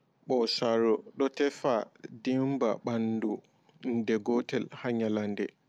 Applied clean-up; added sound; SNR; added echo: none; none; none; none.